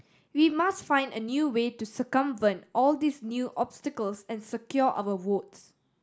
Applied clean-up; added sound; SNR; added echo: none; none; none; none.